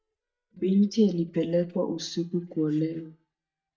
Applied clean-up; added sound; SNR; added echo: neural mask model DeepFilterNet 3.